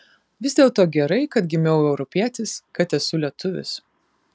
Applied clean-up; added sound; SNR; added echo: none; none; none; none.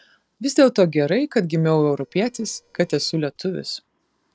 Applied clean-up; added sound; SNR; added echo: neural separator model SepFormer DNS4.